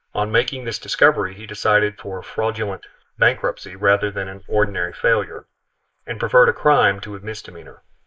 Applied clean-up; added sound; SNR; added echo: neural mask model Resemble Enhance denoiser.